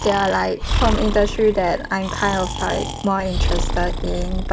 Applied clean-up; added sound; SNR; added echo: none; Breathing; 2 dB; none.